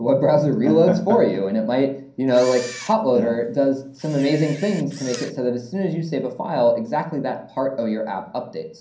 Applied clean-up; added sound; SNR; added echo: none; Camera; 18 dB; reverberation time 0.6 s.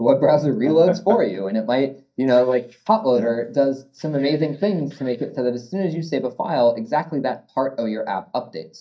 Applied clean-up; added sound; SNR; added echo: neural mask model DeepFilterNet 3.